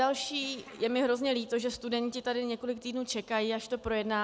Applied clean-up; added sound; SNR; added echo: none; none; none; none.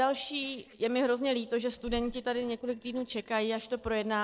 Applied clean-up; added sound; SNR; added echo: neural separator model SepFormer DNS4.